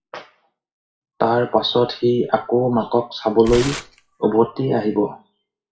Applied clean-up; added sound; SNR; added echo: classical method WPE with log-MMSE.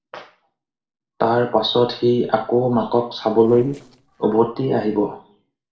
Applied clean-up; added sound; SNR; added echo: neural separator model SepFormer DNS4.